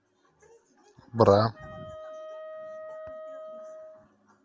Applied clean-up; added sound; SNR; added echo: none; Wind instrument, woodwind instrument; 13 dB; none.